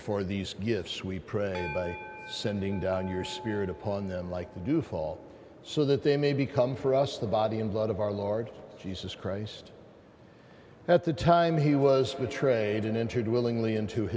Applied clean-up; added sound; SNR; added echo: none; none; none; none.